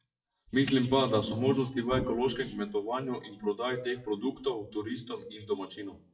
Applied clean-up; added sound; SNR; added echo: classical method WPE with log-MMSE.